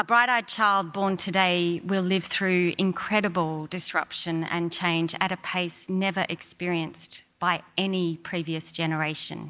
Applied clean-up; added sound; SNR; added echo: none; none; none; none.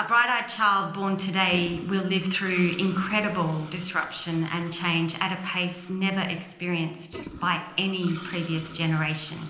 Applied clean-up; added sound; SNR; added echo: none; Toilet flush; 19 dB; reverberation time 0.8 s.